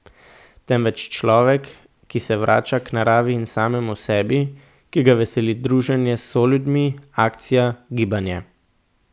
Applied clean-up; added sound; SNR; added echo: none; none; none; none.